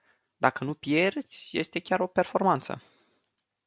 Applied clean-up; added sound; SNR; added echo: none; none; none; none.